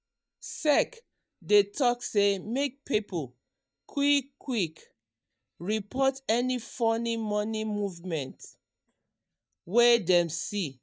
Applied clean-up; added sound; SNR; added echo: neural mask model DeepFilterNet 3.